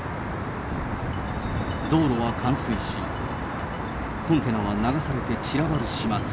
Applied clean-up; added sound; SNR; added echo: none; Traffic noise, roadway noise; 2 dB; none.